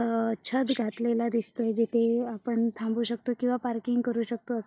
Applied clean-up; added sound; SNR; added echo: neural mask model DeepFilterNet 3.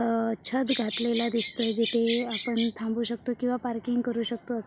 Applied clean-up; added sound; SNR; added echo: none; Bird vocalization, bird call, bird song; 8 dB; none.